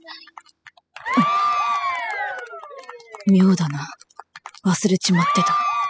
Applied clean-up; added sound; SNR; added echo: classical method spectral subtraction.